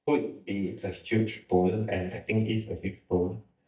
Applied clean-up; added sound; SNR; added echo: neural mask model DeepFilterNet 3.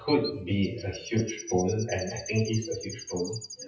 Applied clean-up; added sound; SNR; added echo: classical method WPE with log-MMSE.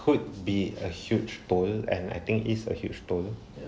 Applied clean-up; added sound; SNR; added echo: none; none; none; none.